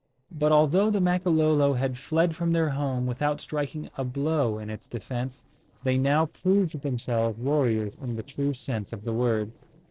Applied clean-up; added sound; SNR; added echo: neural separator model SepFormer DNS4.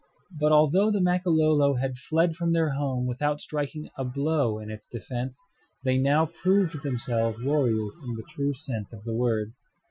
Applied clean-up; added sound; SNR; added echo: classical method Wiener filter.